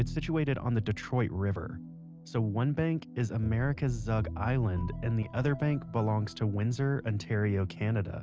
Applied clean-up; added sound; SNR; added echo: none; none; none; none.